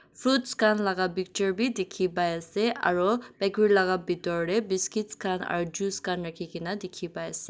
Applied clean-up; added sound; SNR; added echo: none; none; none; none.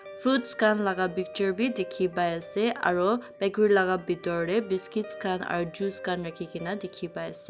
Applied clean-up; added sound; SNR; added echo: none; Guitar; 17 dB; none.